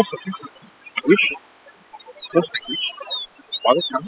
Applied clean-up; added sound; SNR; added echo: classical method spectral subtraction.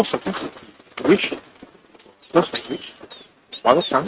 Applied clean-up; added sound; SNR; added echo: neural mask model RNNoise.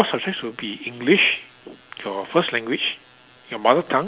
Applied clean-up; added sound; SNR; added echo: none; none; none; none.